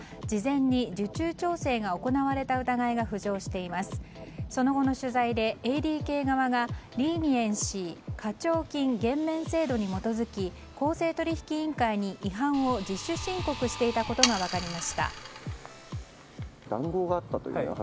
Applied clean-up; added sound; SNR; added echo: none; Sawing; 6 dB; none.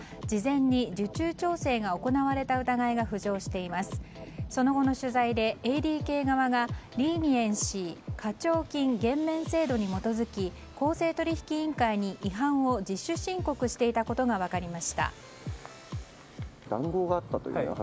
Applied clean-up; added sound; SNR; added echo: none; none; none; none.